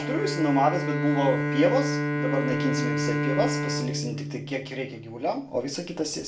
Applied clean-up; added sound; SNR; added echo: none; Bowed string instrument; 1 dB; reverberation time 0.3 s.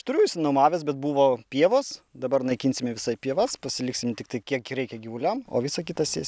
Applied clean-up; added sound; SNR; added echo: none; none; none; none.